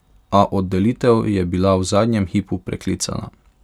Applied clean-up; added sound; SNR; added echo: none; none; none; none.